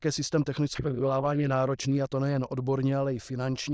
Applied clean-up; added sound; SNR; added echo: neural diffusion model UNIVERSE++.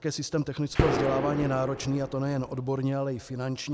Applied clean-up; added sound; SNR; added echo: none; Gunshot, gunfire; 1 dB; none.